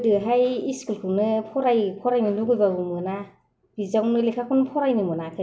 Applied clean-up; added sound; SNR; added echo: none; none; none; none.